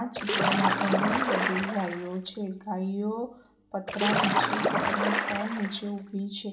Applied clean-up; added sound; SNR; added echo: none; Splash, splatter; -3 dB; reverberation time 0.6 s.